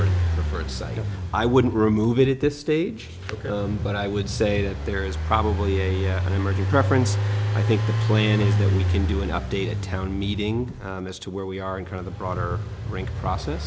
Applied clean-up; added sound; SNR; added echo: none; Engine; 0 dB; none.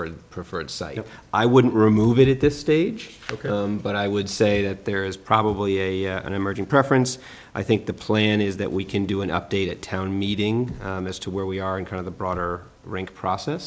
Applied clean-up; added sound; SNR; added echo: none; none; none; none.